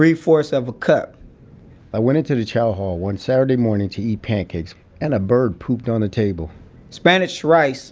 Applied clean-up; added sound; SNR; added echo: none; none; none; none.